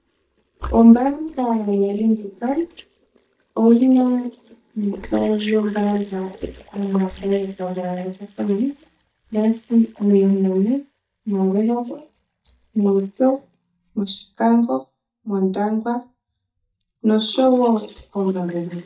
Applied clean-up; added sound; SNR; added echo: neural mask model DeepFilterNet 3.